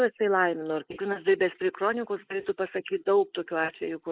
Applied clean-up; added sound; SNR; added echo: neural mask model Resemble Enhance denoiser.